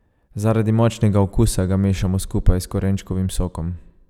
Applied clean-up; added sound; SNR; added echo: none; none; none; none.